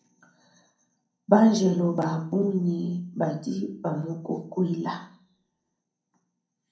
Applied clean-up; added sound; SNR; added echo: none; none; none; reverberation time 0.6 s.